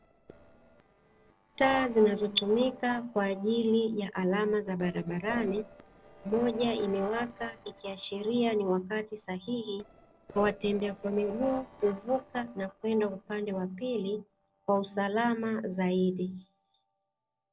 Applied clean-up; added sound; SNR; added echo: neural separator model SepFormer DNS4.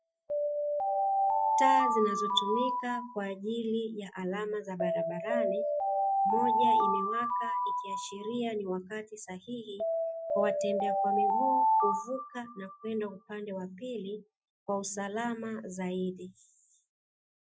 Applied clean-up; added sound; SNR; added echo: classical method Wiener filter.